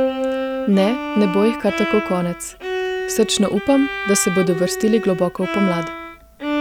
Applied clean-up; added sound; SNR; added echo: none; Bowed string instrument; 5 dB; none.